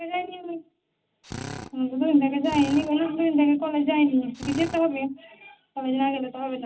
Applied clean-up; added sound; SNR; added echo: none; Drill; 12 dB; reverberation time 0.4 s.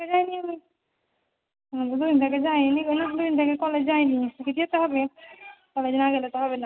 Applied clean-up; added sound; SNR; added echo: none; none; none; none.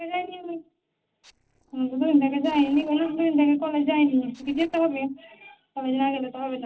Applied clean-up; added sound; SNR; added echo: neural separator model SepFormer DNS4.